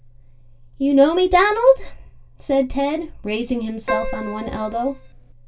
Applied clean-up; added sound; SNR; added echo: none; Keyboard (musical); 8 dB; reverberation time 0.1 s.